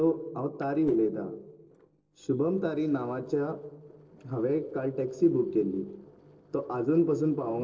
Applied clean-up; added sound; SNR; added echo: neural separator model SepFormer DNS4.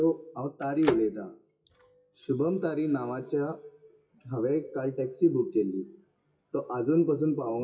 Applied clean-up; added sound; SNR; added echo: classical method WPE with log-MMSE.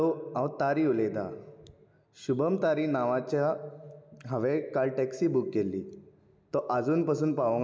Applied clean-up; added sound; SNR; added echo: none; none; none; none.